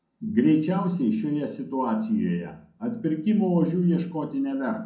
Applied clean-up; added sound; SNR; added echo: none; Cricket; 20 dB; reverberation time 0.6 s.